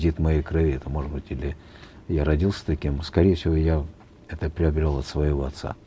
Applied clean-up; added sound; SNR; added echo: none; none; none; none.